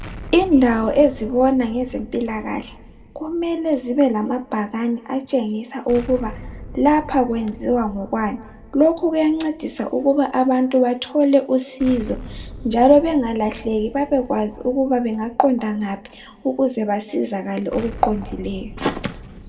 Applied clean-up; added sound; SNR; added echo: none; Explosion; 18 dB; reverberation time 1.2 s.